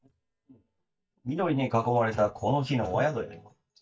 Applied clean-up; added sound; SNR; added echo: neural mask model DeepFilterNet 3.